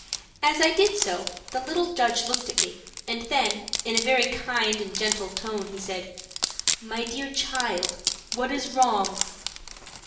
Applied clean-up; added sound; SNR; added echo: none; Wood; 5 dB; reverberation time 0.7 s.